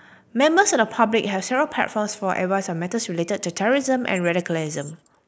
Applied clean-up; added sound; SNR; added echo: neural mask model Resemble Enhance denoiser.